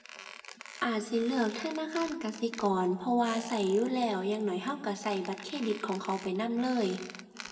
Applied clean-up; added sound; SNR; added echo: none; Squeak; 17 dB; reverberation time 1.2 s.